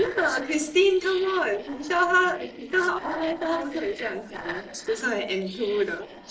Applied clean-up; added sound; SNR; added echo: neural separator model SepFormer DNS4.